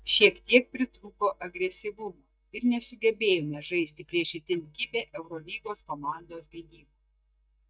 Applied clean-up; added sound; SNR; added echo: neural mask model DeepFilterNet 3.